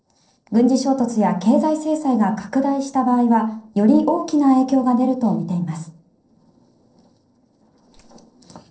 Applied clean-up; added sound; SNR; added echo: neural separator model SepFormer DNS4.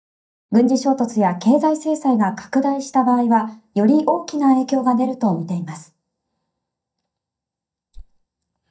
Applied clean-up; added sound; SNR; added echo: neural mask model DeepFilterNet 3.